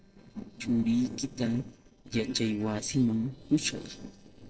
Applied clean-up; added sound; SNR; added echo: neural separator model SepFormer DNS4.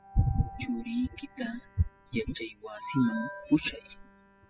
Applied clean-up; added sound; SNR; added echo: classical method spectral subtraction.